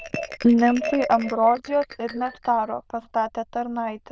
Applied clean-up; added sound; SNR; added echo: neural diffusion model UNIVERSE++.